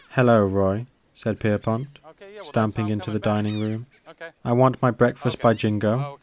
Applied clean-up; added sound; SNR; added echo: none; Gull, seagull; 20 dB; none.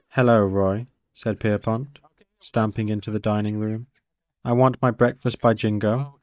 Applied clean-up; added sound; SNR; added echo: neural mask model DeepFilterNet 3.